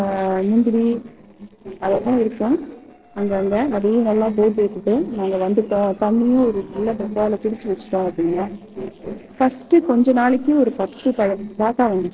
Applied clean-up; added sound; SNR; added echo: neural separator model SepFormer DNS4.